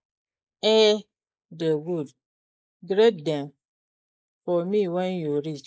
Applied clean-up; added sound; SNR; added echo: neural mask model Resemble Enhance denoiser.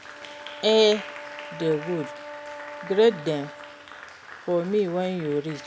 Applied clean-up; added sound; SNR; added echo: none; Brass instrument + Applause; 14 dB; none.